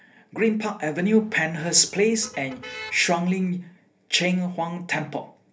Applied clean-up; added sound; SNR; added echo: none; Motor vehicle (road); 18 dB; reverberation time 0.3 s.